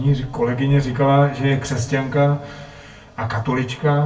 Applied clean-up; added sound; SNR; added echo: none; none; none; reverberation time 0.2 s.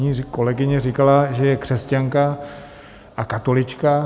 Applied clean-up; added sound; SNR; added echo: none; none; none; none.